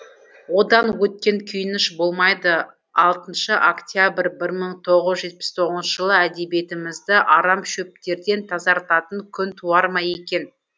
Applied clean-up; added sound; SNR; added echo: none; none; none; none.